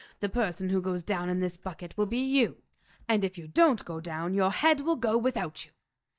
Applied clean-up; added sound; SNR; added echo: neural mask model DeepFilterNet 3.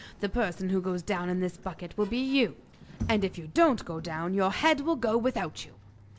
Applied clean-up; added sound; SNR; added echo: none; Sliding door; 16 dB; none.